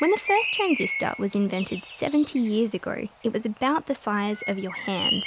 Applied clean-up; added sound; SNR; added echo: none; Bird; 8 dB; none.